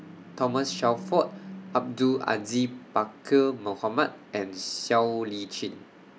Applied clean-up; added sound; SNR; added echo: none; none; none; none.